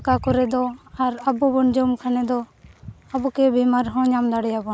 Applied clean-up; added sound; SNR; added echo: none; none; none; none.